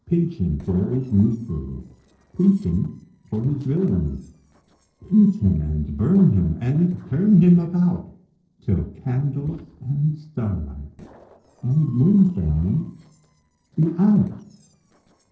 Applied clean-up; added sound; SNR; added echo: neural separator model SepFormer DNS4.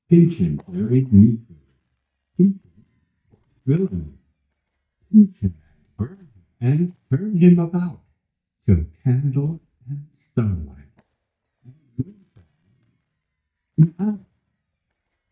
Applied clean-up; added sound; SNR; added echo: neural mask model DeepFilterNet 3.